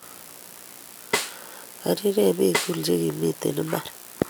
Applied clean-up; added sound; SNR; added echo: none; Snare drum; 7 dB; none.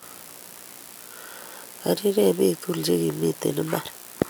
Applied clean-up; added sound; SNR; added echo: none; none; none; none.